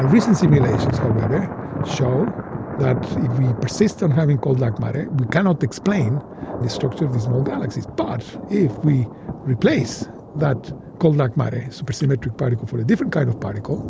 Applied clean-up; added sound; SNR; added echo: none; Thunder; 8 dB; none.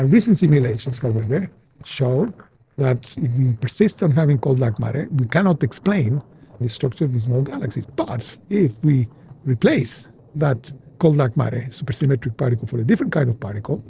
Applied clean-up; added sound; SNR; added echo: neural separator model SepFormer DNS4.